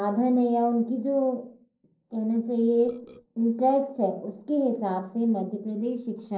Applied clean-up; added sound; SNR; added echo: neural separator model SepFormer DNS4.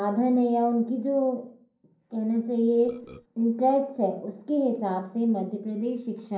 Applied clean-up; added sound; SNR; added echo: none; Burping, eructation; 20 dB; reverberation time 0.6 s.